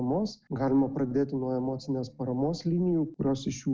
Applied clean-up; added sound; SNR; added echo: neural separator model SepFormer DNS4.